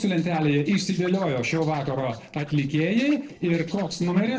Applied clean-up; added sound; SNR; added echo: neural separator model SepFormer DNS4.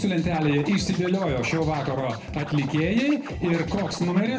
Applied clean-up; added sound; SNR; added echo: none; Scratching (performance technique); 12 dB; reverberation time 0.3 s.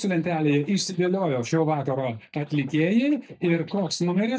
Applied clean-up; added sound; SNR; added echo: neural mask model DeepFilterNet 3.